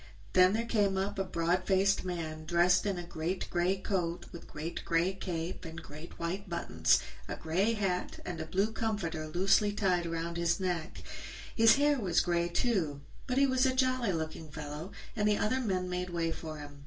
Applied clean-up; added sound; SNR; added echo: none; none; none; reverberation time 0.2 s.